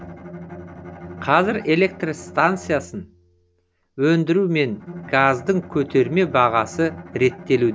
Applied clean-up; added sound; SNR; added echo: none; Bowed string instrument; 17 dB; none.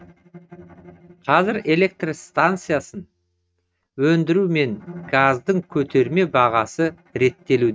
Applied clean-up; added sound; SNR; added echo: neural mask model RNNoise.